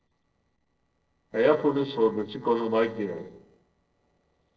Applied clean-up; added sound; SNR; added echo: neural separator model SepFormer DNS4.